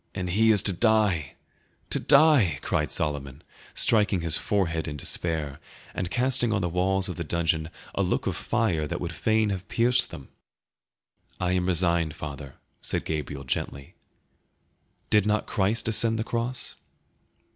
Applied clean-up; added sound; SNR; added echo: none; none; none; none.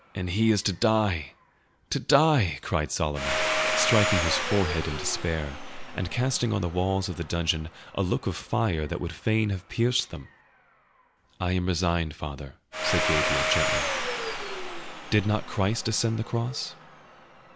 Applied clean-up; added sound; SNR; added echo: none; Domestic sounds, home sounds; 5 dB; none.